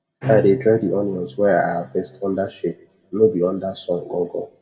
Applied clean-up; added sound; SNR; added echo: none; Bowed string instrument; 12 dB; reverberation time 0.4 s.